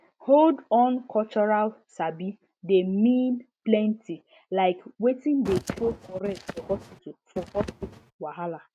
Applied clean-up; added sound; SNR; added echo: neural mask model RNNoise.